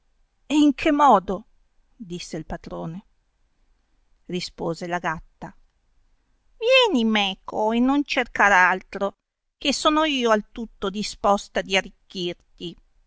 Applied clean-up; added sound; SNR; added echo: none; none; none; none.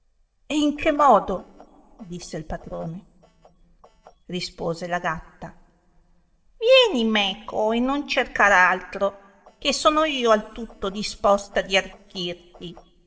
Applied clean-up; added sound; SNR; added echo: neural separator model SepFormer DNS4.